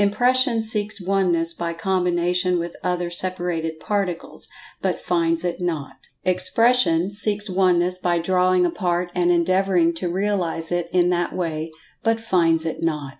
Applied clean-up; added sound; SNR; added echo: none; none; none; none.